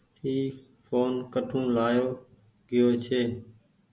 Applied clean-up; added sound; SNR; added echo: none; none; none; none.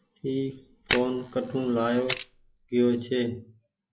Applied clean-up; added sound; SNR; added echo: classical method log-MMSE.